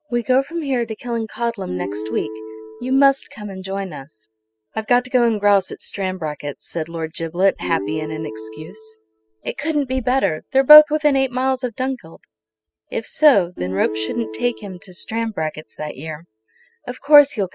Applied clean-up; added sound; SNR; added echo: classical method spectral subtraction.